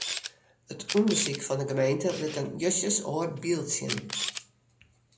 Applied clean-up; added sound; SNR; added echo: none; Camera; 9 dB; reverberation time 0.5 s.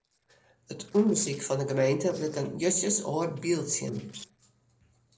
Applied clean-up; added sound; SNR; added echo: neural separator model SepFormer DNS4.